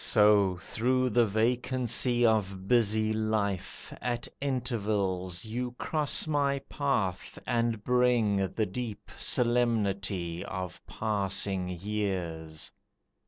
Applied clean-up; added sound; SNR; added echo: none; none; none; none.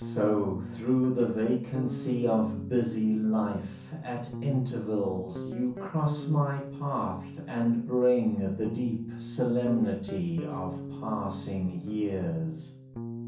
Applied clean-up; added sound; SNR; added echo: none; Guitar; 11 dB; reverberation time 0.6 s.